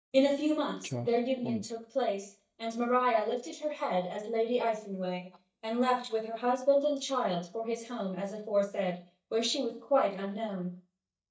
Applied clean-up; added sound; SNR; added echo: neural mask model DeepFilterNet 3.